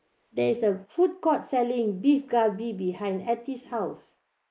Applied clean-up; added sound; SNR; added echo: neural mask model Resemble Enhance denoiser.